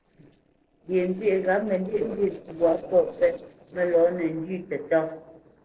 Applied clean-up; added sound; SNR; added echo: neural separator model SepFormer DNS4.